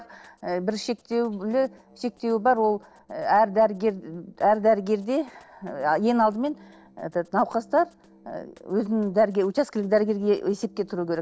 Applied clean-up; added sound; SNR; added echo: neural separator model SepFormer DNS4.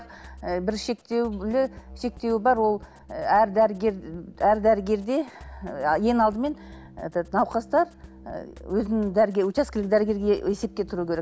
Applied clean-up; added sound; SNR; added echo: none; Drum kit; 20 dB; none.